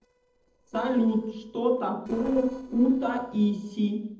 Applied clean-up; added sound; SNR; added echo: neural separator model SepFormer DNS4.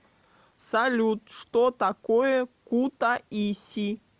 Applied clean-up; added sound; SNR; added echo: none; none; none; none.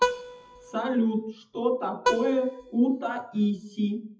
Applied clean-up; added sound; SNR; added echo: classical method WPE with log-MMSE.